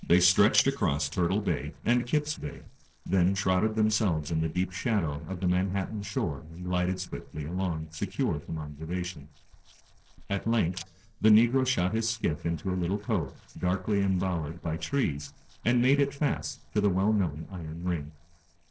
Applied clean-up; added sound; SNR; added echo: neural separator model SepFormer DNS4.